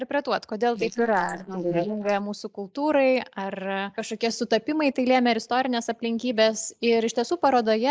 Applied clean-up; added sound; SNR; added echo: neural mask model Resemble Enhance denoiser.